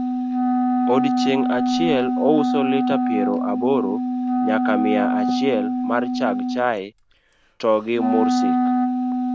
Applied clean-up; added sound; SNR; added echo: none; Wind instrument, woodwind instrument; -3 dB; none.